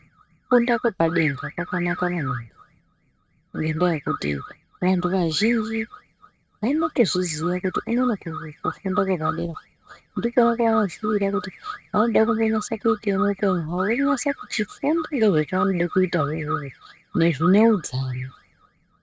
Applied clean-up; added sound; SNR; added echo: neural mask model RNNoise.